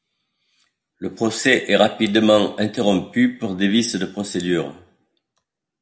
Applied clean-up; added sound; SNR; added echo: none; none; none; none.